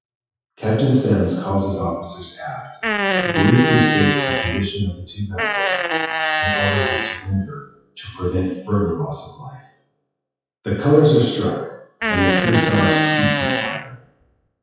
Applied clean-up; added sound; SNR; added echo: classical method WPE with log-MMSE.